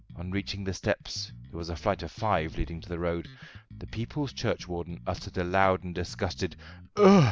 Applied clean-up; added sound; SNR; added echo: none; Bass guitar; 19 dB; none.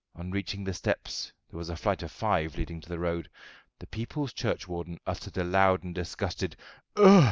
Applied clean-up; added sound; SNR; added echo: none; none; none; none.